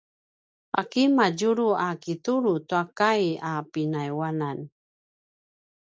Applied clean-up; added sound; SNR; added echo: none; none; none; none.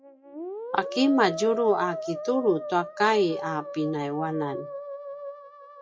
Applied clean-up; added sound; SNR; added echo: classical method WPE with log-MMSE.